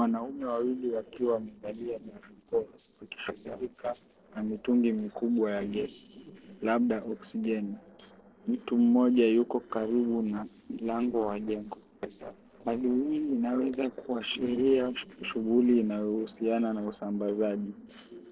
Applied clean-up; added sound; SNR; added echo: neural separator model SepFormer DNS4.